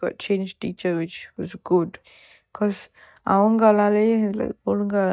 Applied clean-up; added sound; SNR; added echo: neural mask model DeepFilterNet 3.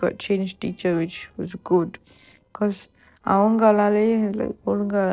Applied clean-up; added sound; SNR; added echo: neural separator model SepFormer DNS4.